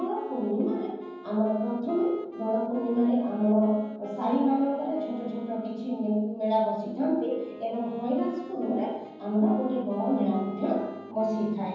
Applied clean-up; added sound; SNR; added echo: none; Wind instrument, woodwind instrument; 19 dB; reverberation time 0.9 s.